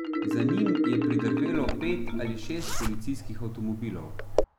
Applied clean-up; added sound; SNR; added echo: none; Marimba, xylophone + Zipper (clothing); -4 dB; none.